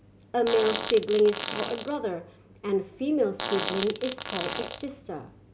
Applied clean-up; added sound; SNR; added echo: none; Fart; 7 dB; none.